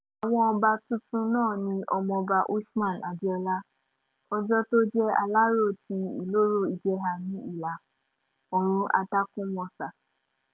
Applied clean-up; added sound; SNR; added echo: none; none; none; none.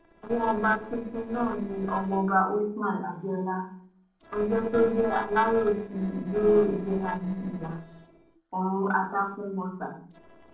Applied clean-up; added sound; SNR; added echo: neural separator model SepFormer DNS4.